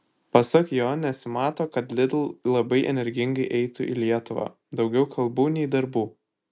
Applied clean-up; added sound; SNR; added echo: none; none; none; none.